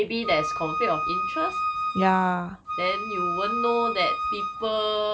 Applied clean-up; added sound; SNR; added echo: none; Wind instrument, woodwind instrument; 2 dB; none.